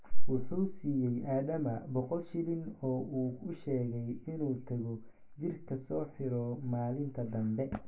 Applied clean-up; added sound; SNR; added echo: none; none; none; reverberation time 0.2 s.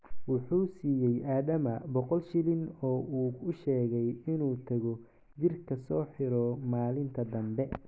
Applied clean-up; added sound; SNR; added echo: none; none; none; none.